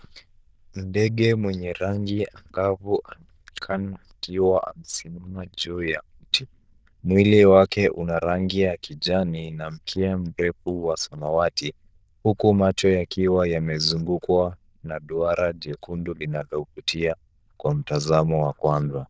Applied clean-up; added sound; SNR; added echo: neural diffusion model UNIVERSE++.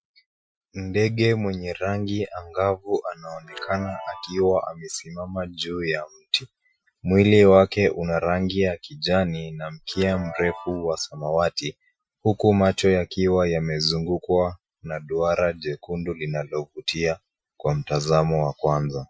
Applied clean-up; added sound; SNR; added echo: classical method Wiener filter.